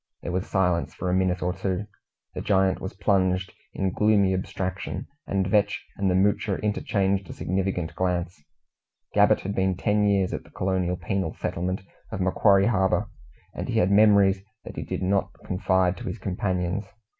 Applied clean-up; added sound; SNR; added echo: none; none; none; none.